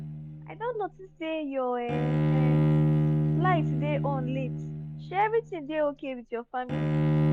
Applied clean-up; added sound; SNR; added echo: none; Bowed string instrument; -5 dB; none.